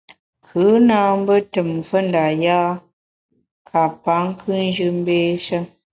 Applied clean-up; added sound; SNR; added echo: none; none; none; none.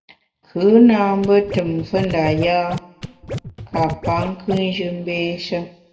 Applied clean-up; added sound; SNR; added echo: none; Scratching (performance technique); 9 dB; reverberation time 0.7 s.